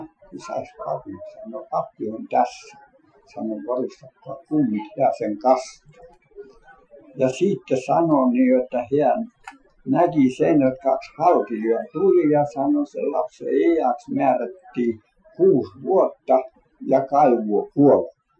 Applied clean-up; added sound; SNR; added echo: classical method Wiener filter.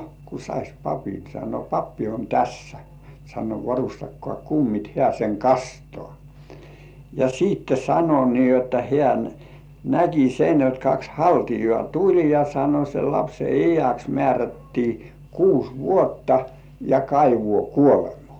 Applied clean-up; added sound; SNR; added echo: none; none; none; none.